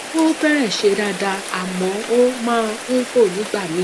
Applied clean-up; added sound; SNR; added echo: none; Rain; 11 dB; none.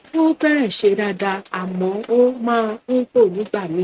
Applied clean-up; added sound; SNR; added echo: neural mask model RNNoise.